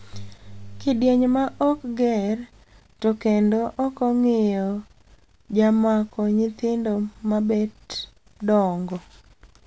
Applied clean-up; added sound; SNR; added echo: none; none; none; none.